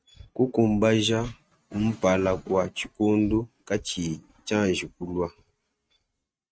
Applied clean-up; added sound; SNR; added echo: neural mask model RNNoise.